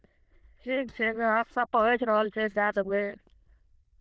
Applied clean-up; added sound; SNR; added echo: neural diffusion model UNIVERSE++.